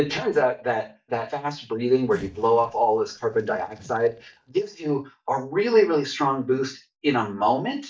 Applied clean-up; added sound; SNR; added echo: neural mask model DeepFilterNet 3.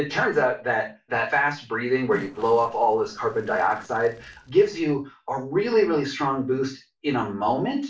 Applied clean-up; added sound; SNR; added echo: neural separator model SepFormer DNS4.